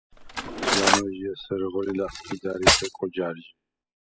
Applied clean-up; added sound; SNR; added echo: classical method spectral subtraction.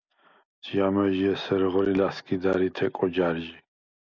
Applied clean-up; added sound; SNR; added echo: none; none; none; none.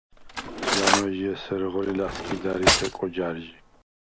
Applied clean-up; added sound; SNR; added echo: none; Cutlery, silverware; -2 dB; none.